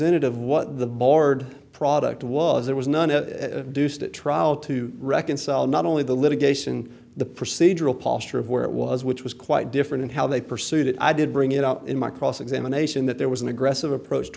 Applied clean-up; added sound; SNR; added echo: none; none; none; none.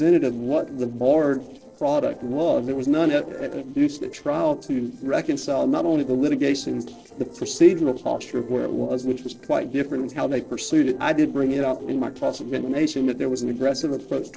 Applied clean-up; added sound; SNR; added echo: neural separator model SepFormer DNS4.